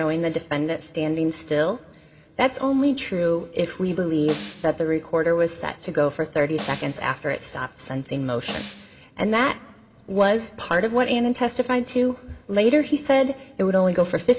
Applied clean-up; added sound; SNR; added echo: none; Snare drum; 16 dB; reverberation time 0.3 s.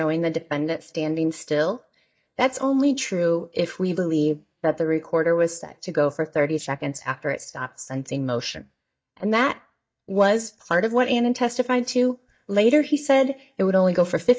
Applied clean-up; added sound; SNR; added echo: neural mask model DeepFilterNet 3.